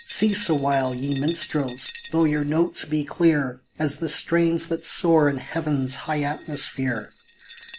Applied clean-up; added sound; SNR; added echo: none; Glass; 18 dB; none.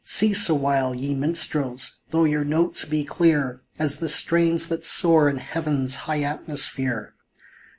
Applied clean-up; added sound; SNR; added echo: none; none; none; none.